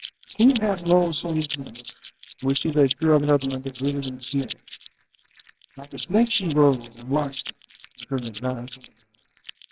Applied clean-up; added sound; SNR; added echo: neural separator model SepFormer WHAMR!.